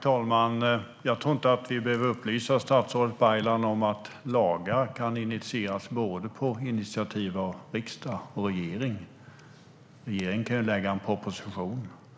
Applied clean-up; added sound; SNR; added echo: none; none; none; none.